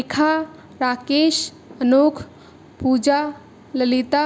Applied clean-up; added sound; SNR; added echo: none; none; none; none.